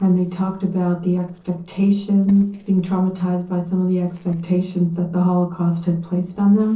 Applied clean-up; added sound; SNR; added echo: neural separator model SepFormer DNS4.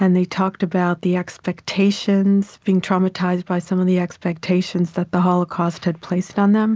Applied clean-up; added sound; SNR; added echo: none; none; none; none.